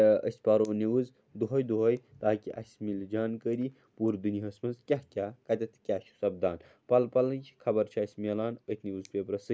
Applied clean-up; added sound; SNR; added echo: none; none; none; none.